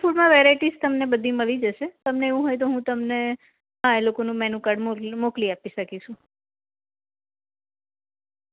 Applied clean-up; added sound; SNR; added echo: none; none; none; none.